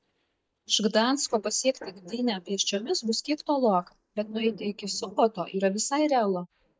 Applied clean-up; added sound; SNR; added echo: neural mask model DeepFilterNet 3.